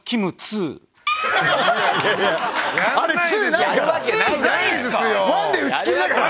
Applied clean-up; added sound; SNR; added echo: none; none; none; none.